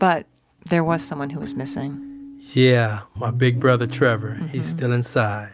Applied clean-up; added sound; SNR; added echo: none; none; none; none.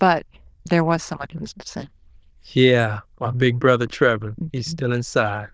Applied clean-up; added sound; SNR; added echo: neural diffusion model UNIVERSE++.